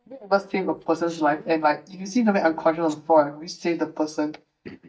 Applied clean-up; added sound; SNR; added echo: neural mask model DeepFilterNet 3.